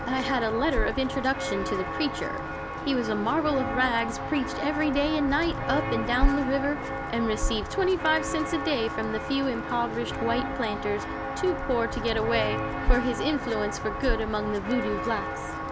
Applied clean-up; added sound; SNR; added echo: none; Walk, footsteps; 2 dB; none.